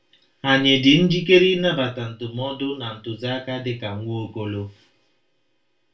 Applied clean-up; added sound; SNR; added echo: none; none; none; reverberation time 0.2 s.